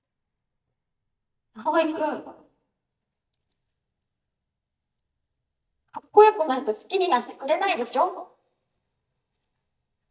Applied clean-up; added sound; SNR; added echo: neural mask model DeepFilterNet 3.